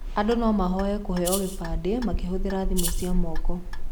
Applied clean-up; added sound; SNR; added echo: none; Rattle (instrument) + Clock; -1 dB; none.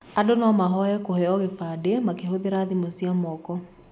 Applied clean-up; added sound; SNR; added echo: none; none; none; none.